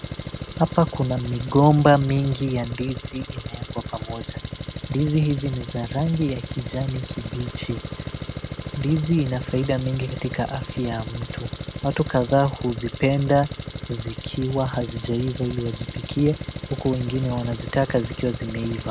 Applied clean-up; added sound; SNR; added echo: none; Engine; 8 dB; none.